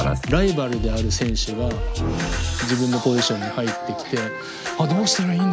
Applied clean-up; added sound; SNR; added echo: none; none; none; none.